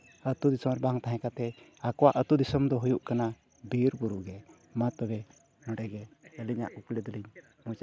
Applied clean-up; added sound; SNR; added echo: none; none; none; none.